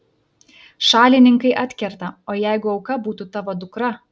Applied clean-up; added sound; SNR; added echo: none; none; none; none.